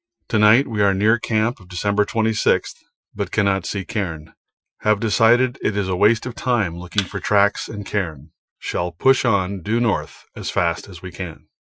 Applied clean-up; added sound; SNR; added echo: classical method Wiener filter.